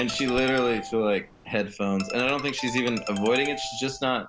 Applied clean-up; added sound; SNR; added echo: none; Ringtone; 12 dB; none.